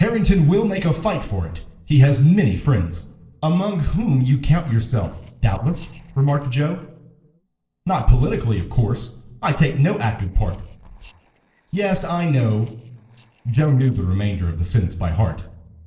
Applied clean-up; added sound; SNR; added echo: neural separator model SepFormer DNS4.